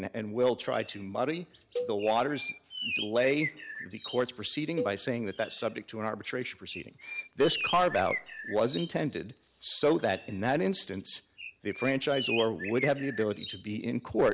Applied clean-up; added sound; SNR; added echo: none; Cowbell + Bird; 10 dB; none.